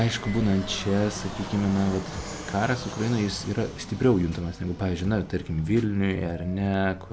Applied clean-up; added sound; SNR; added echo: none; Fixed-wing aircraft, airplane; 14 dB; none.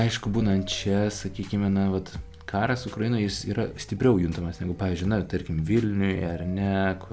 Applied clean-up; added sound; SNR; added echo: none; none; none; none.